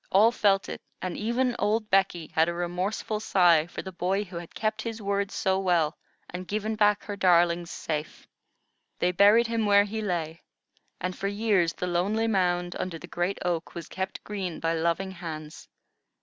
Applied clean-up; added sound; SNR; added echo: none; none; none; none.